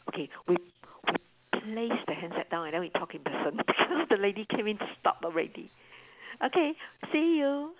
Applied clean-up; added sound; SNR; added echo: none; none; none; none.